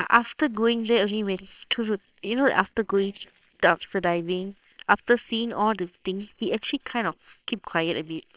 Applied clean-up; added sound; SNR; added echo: neural separator model SepFormer WHAMR!.